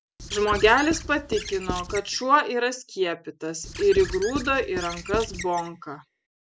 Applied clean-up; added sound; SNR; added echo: none; Squeak / Writing; 11 dB; none.